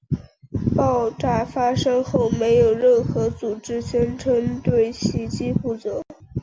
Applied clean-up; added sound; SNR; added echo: none; none; none; none.